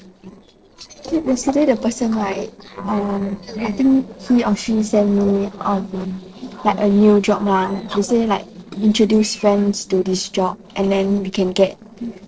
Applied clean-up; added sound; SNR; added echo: neural separator model SepFormer DNS4.